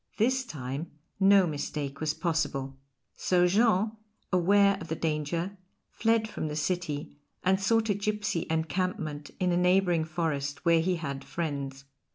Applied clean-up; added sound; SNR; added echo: none; none; none; none.